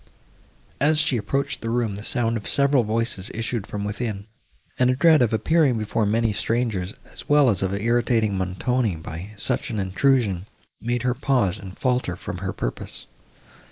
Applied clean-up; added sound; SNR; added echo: neural mask model Resemble Enhance denoiser.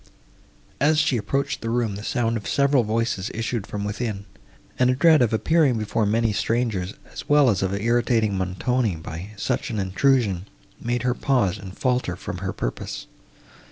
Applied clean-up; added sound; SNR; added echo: none; none; none; none.